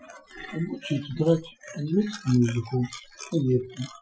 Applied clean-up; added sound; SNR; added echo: classical method Wiener filter.